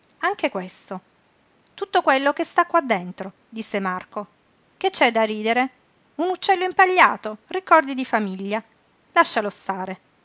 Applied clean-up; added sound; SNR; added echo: none; none; none; none.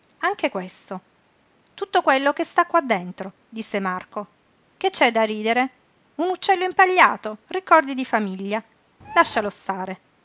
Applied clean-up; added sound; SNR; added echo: none; Bird; 14 dB; none.